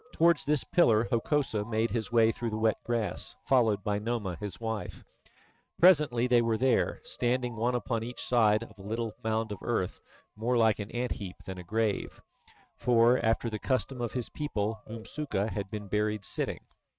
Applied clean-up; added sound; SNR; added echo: neural mask model RNNoise.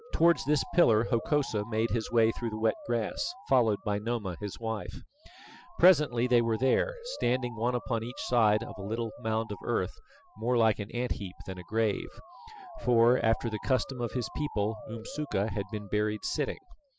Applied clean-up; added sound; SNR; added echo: classical method spectral subtraction.